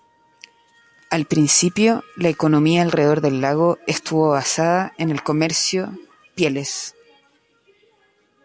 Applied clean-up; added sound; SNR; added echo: none; none; none; none.